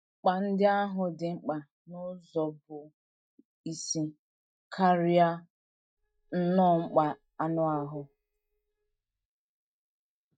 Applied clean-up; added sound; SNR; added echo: neural mask model DeepFilterNet 3.